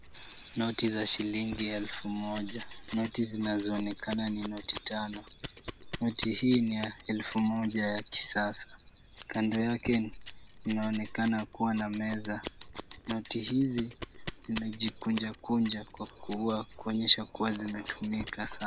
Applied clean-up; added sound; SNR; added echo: none; Scissors; 12 dB; none.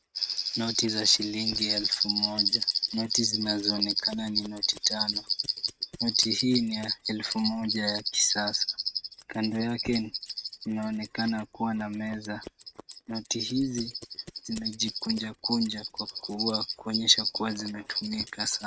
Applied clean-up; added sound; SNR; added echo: neural mask model RNNoise.